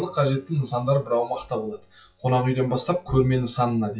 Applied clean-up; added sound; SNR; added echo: classical method WPE with log-MMSE.